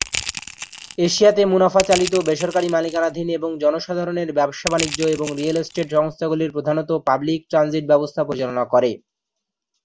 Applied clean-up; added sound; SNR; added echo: none; Crushing; 10 dB; none.